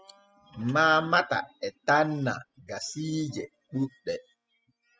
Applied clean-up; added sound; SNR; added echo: classical method spectral subtraction.